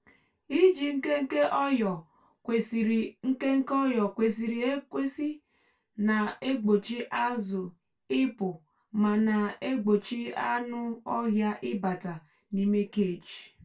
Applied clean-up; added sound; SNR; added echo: none; none; none; reverberation time 0.2 s.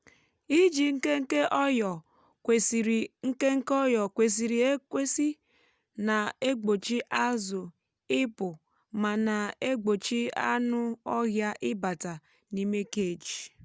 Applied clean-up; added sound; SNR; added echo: none; none; none; none.